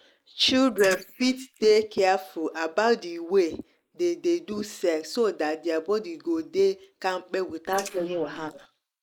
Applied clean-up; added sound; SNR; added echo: neural mask model Resemble Enhance denoiser.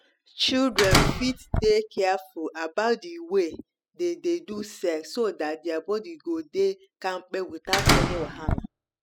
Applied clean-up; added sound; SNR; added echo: classical method spectral subtraction.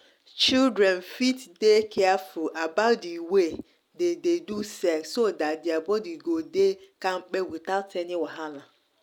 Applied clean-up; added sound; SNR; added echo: none; none; none; none.